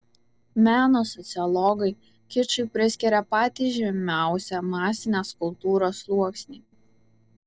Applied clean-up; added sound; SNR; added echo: neural separator model SepFormer DNS4.